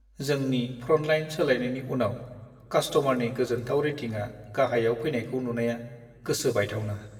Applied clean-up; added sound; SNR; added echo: none; none; none; reverberation time 1.5 s.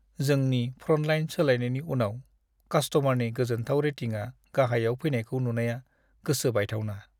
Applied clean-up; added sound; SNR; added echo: none; none; none; none.